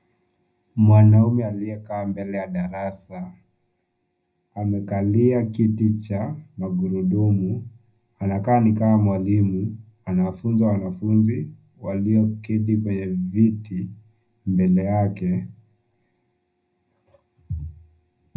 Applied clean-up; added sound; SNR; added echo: none; none; none; reverberation time 0.4 s.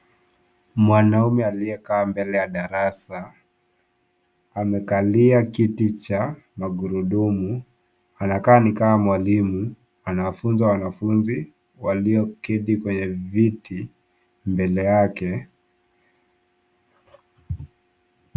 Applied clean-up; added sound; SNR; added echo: none; none; none; none.